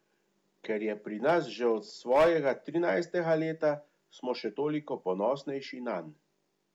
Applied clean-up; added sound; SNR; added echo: none; none; none; none.